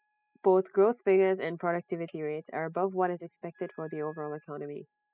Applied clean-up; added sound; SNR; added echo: classical method spectral subtraction.